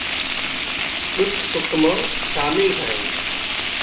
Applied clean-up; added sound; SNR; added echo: none; Frying (food); -1 dB; reverberation time 0.6 s.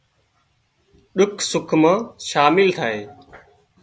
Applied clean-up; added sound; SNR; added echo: none; none; none; none.